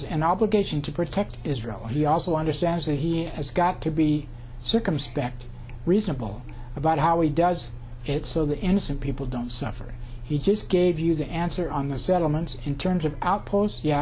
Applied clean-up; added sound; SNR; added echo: none; none; none; none.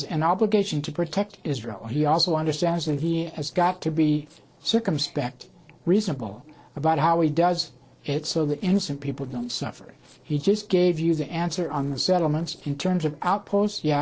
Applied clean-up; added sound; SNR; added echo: neural separator model SepFormer DNS4.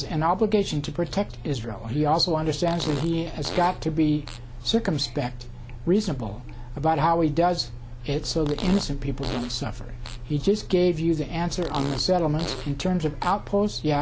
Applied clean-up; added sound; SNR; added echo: none; Fart; 14 dB; none.